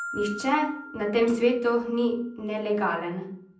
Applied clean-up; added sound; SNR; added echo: none; Glockenspiel; 16 dB; reverberation time 0.6 s.